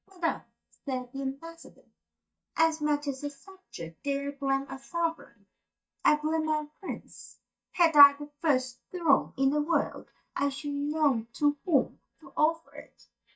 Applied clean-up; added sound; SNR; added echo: neural mask model DeepFilterNet 3.